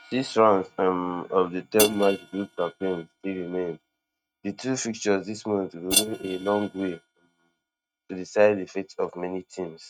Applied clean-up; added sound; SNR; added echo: neural mask model RNNoise.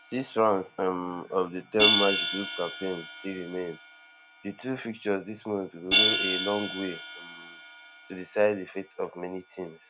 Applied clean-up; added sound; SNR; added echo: none; Hi-hat; -3 dB; none.